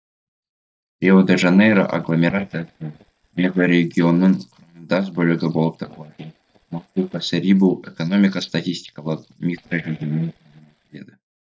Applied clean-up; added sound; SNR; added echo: neural mask model DeepFilterNet 3.